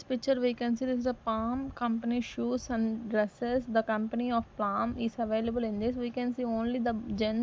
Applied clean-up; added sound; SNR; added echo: none; none; none; none.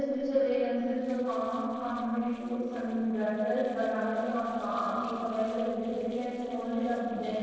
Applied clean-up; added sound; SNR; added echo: neural separator model SepFormer DNS4.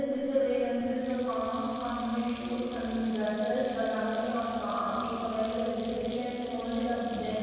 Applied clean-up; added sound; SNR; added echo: none; Sink (filling or washing); 16 dB; reverberation time 2.2 s.